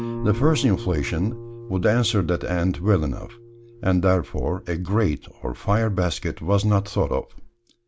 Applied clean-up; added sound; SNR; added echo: none; Guitar; 15 dB; none.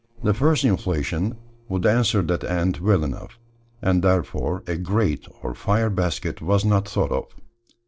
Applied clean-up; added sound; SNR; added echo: neural separator model SepFormer DNS4.